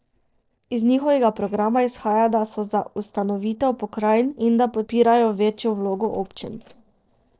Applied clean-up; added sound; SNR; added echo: neural separator model SepFormer DNS4.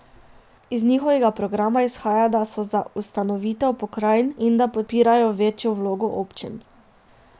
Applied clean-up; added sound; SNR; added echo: none; none; none; none.